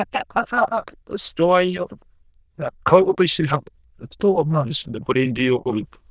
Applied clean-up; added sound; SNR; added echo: neural diffusion model UNIVERSE++.